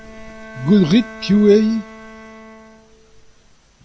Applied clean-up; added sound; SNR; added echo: none; Bowed string instrument; 19 dB; none.